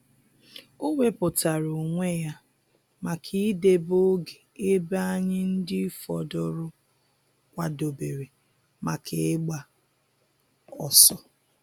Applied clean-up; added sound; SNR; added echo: none; none; none; none.